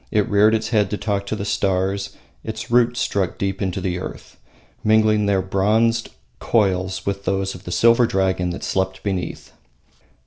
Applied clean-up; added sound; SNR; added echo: none; none; none; none.